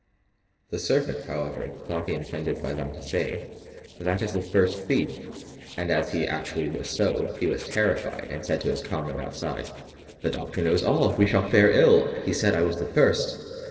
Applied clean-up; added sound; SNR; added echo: neural separator model SepFormer DNS4.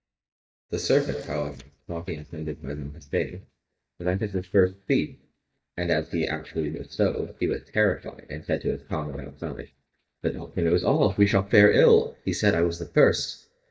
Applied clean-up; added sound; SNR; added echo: neural mask model DeepFilterNet 3.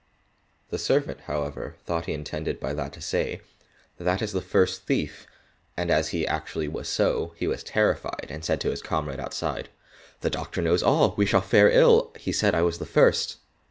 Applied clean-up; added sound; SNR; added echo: none; none; none; none.